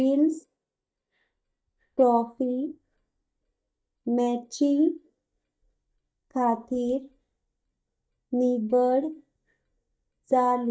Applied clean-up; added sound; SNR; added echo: neural mask model DeepFilterNet 3.